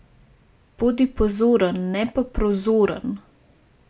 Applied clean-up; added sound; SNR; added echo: none; none; none; none.